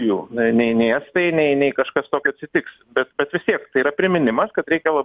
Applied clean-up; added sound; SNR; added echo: none; none; none; none.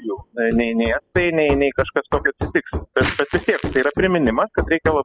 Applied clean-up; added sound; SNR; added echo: classical method spectral subtraction.